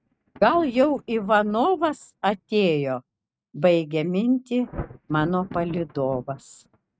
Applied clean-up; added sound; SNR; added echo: neural mask model RNNoise.